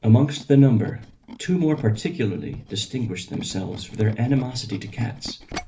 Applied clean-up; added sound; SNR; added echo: none; Tools; 19 dB; reverberation time 0.3 s.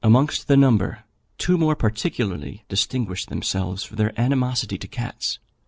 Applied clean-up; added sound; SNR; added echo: none; none; none; none.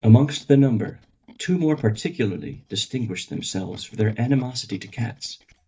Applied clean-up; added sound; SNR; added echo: neural mask model DeepFilterNet 3.